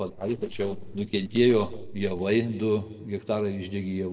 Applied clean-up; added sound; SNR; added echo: neural separator model SepFormer DNS4.